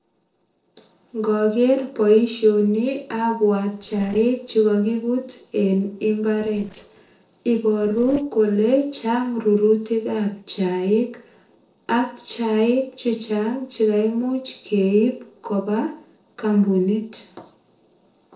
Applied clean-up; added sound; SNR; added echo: neural separator model SepFormer DNS4.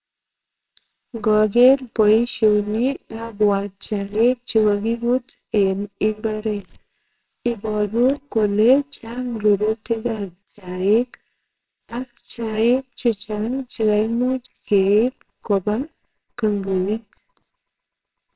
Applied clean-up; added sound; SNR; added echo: neural separator model SepFormer WHAMR!.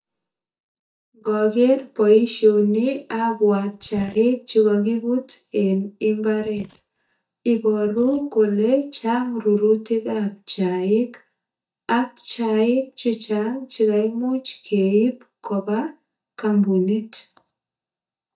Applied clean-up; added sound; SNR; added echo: neural mask model DeepFilterNet 3.